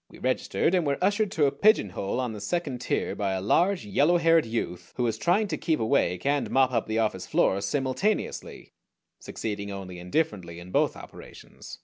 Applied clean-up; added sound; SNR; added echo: none; none; none; none.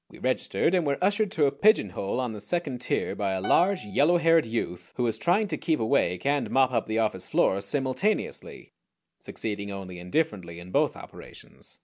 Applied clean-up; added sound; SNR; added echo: none; Piano; 14 dB; none.